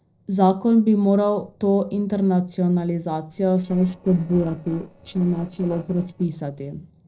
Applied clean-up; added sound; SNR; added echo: neural separator model SepFormer DNS4.